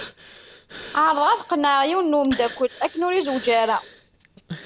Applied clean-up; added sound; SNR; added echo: none; Breathing; 18 dB; none.